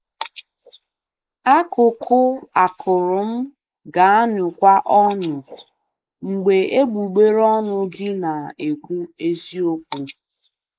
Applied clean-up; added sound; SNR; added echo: neural mask model Resemble Enhance denoiser.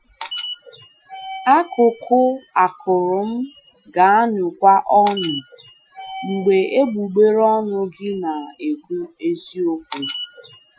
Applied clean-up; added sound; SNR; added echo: classical method Wiener filter.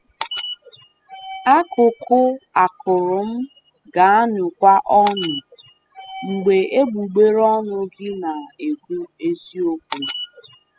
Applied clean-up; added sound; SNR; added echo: classical method spectral subtraction.